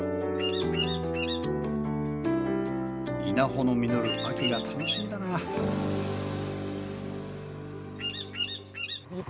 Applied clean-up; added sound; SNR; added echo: none; Bird vocalization, bird call, bird song; 6 dB; none.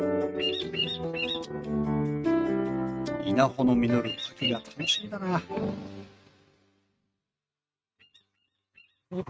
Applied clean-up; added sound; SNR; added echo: neural mask model RNNoise.